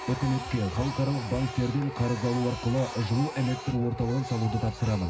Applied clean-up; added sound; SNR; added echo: none; Printer; 10 dB; reverberation time 0.4 s.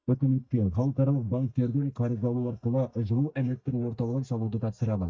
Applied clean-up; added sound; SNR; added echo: neural mask model DeepFilterNet 3.